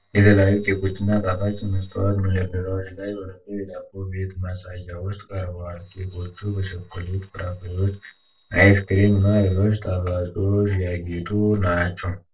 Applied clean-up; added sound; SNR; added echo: neural separator model SepFormer DNS4.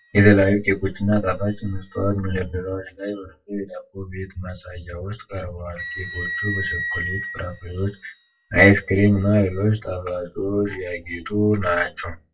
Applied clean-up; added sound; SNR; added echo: classical method WPE with log-MMSE.